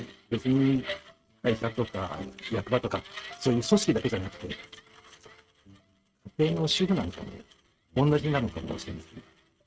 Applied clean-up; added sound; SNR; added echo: neural mask model RNNoise.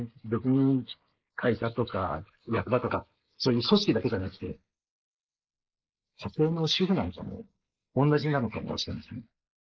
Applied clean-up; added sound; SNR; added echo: neural mask model Resemble Enhance denoiser.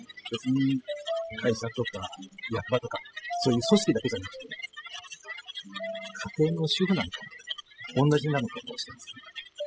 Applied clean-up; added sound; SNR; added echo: classical method spectral subtraction.